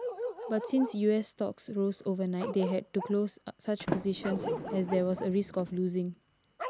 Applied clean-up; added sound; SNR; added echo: none; Sliding door + Bark; 8 dB; none.